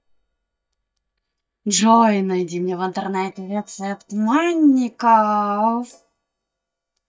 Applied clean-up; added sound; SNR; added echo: neural mask model DeepFilterNet 3.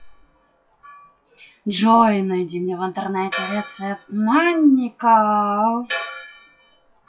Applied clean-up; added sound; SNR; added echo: classical method WPE with log-MMSE.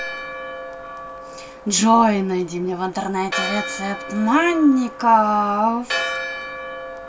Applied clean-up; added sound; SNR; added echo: none; Church bell; 10 dB; reverberation time 0.2 s.